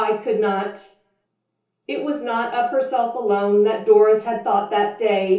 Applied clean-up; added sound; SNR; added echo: none; none; none; reverberation time 0.6 s.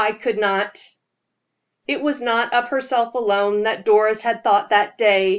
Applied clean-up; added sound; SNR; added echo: none; none; none; none.